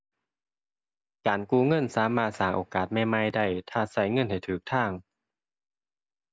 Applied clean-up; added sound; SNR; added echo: none; none; none; none.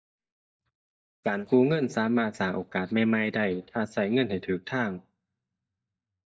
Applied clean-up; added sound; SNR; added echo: neural mask model DeepFilterNet 3.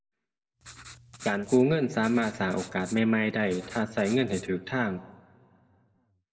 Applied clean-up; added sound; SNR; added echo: none; Writing; 18 dB; reverberation time 1.3 s.